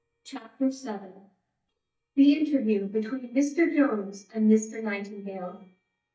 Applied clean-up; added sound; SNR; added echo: neural mask model DeepFilterNet 3.